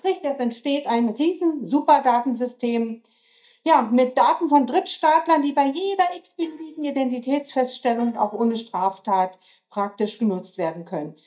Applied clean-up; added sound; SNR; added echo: neural mask model DeepFilterNet 3.